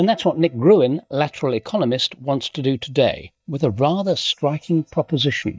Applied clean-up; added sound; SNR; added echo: neural mask model DeepFilterNet 3.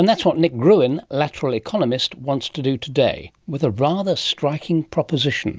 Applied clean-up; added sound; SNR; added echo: none; none; none; none.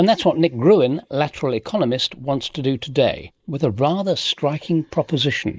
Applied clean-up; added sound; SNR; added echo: neural mask model Resemble Enhance denoiser.